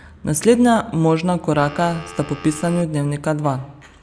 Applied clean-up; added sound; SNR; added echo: none; Telephone; 17 dB; none.